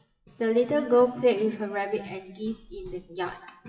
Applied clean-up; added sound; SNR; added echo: classical method WPE with log-MMSE.